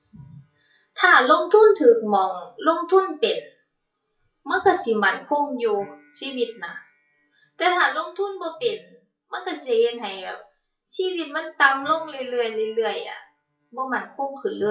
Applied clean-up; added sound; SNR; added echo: classical method WPE with log-MMSE.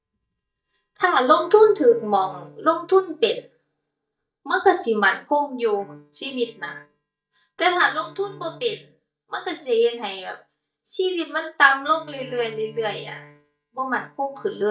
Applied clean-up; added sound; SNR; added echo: neural mask model DeepFilterNet 3.